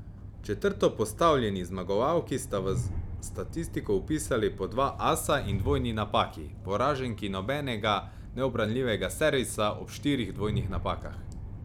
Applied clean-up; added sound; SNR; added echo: none; Train; 8 dB; none.